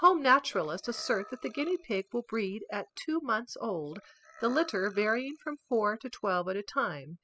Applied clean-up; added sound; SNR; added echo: classical method spectral subtraction.